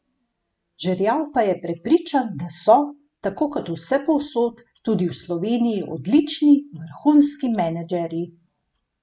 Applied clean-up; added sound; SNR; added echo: none; none; none; none.